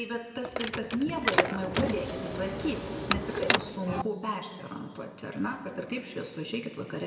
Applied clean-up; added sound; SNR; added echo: none; Car; -3 dB; reverberation time 2.1 s.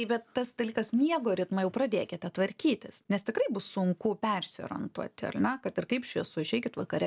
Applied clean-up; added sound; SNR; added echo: none; none; none; none.